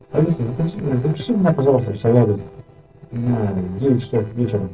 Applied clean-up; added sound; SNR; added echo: neural separator model SepFormer DNS4.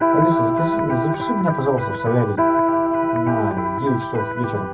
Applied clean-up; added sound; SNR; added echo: none; Electric guitar; -2 dB; reverberation time 0.4 s.